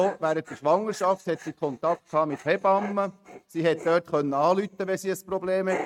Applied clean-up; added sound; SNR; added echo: neural mask model RNNoise.